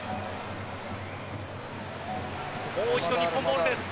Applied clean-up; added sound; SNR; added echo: none; Gong; 14 dB; none.